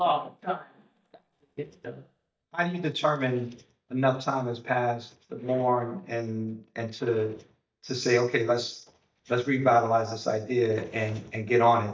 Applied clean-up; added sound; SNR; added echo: neural mask model DeepFilterNet 3.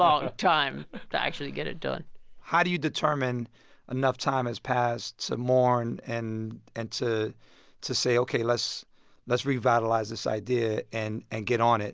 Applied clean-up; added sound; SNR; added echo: none; none; none; none.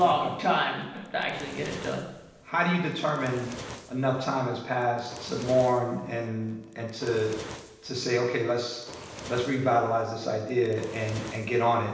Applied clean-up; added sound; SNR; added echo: none; Fire; 17 dB; reverberation time 0.9 s.